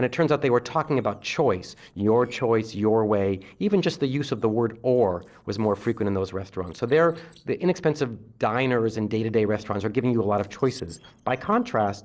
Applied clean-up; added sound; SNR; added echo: neural separator model SepFormer DNS4.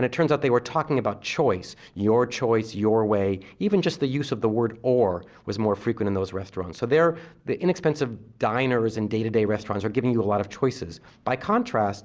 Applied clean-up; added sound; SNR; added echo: none; none; none; none.